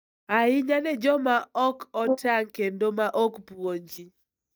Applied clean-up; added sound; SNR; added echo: neural mask model DeepFilterNet 3.